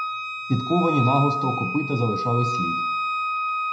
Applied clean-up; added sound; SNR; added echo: none; Wind instrument, woodwind instrument; 2 dB; reverberation time 0.8 s.